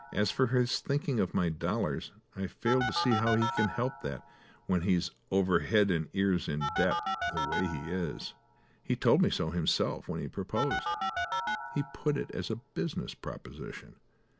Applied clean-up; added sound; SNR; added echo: none; Telephone; 8 dB; none.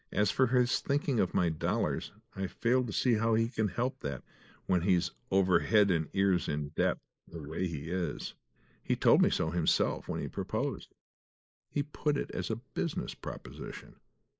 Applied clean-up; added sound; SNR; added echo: neural mask model Resemble Enhance denoiser.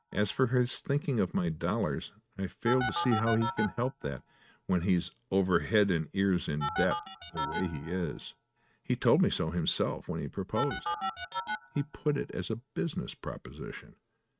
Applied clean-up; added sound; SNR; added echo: neural mask model RNNoise.